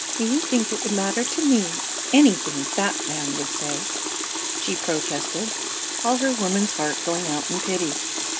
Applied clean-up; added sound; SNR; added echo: none; Water tap, faucet; 2 dB; none.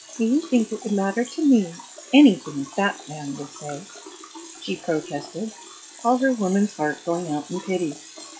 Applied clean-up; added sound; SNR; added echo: classical method log-MMSE.